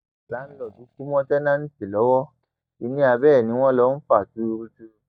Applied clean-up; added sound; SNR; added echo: neural mask model DeepFilterNet 3.